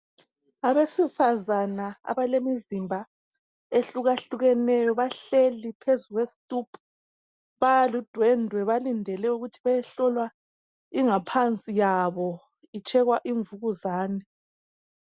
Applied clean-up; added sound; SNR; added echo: none; none; none; none.